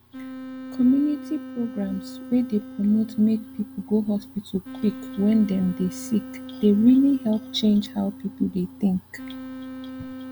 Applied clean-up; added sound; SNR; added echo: none; Wind instrument, woodwind instrument; 14 dB; none.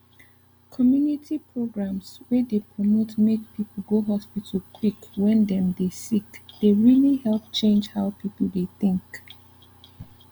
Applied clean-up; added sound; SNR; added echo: none; none; none; none.